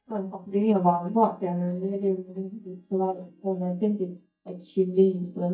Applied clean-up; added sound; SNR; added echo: neural mask model DeepFilterNet 3.